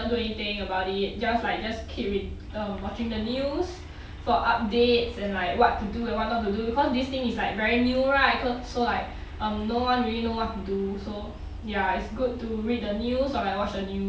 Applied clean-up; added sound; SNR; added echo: none; none; none; none.